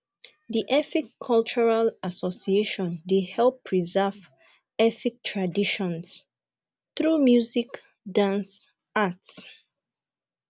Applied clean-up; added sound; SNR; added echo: none; none; none; none.